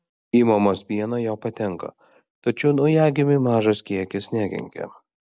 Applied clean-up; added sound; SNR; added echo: none; none; none; none.